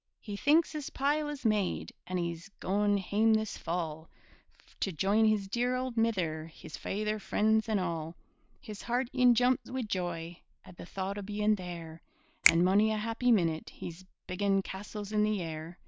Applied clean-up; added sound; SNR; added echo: none; Finger snapping; 3 dB; none.